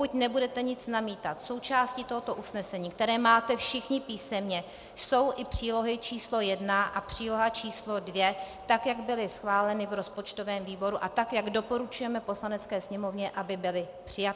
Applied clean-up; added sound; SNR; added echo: none; none; none; none.